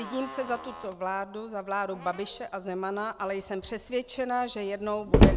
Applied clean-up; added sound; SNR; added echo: none; Slam; -2 dB; none.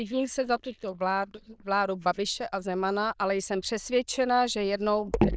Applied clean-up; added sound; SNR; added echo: neural diffusion model UNIVERSE++.